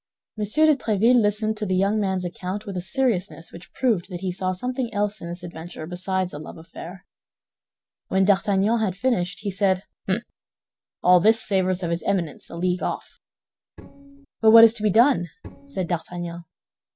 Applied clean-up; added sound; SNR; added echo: neural separator model SepFormer DNS4.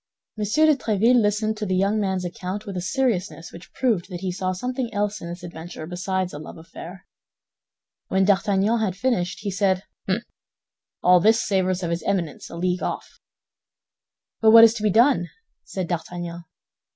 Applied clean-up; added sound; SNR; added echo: none; none; none; none.